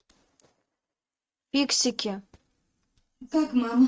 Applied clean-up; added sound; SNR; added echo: neural mask model RNNoise.